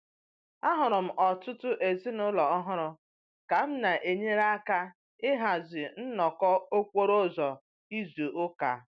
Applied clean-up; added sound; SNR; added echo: none; none; none; none.